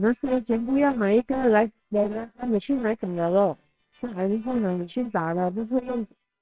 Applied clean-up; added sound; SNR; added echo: neural separator model SepFormer WHAMR!.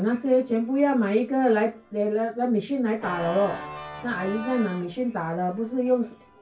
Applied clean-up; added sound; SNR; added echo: none; Organ; 17 dB; reverberation time 0.2 s.